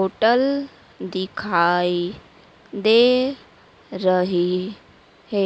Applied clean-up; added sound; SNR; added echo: none; none; none; none.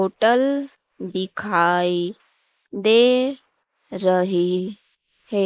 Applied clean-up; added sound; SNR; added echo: neural mask model Resemble Enhance denoiser.